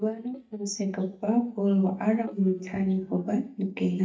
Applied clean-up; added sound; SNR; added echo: neural mask model DeepFilterNet 3.